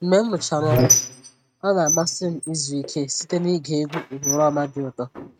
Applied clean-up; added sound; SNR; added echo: neural mask model RNNoise.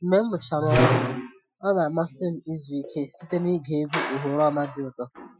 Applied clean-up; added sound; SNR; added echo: classical method Wiener filter.